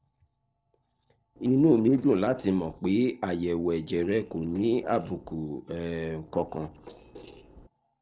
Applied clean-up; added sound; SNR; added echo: neural separator model SepFormer DNS4.